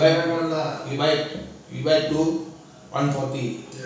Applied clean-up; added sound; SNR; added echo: none; none; none; reverberation time 0.6 s.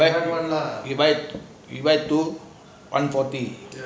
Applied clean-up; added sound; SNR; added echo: none; none; none; none.